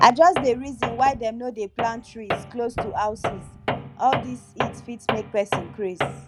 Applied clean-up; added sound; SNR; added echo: none; Tools; 6 dB; none.